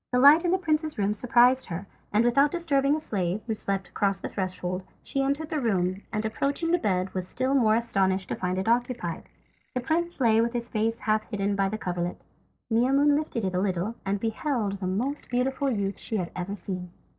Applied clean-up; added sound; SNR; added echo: neural separator model SepFormer DNS4.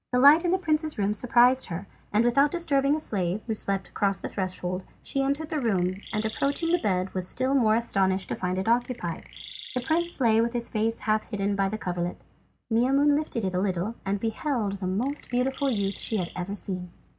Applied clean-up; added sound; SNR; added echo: none; Chirp, tweet; 18 dB; none.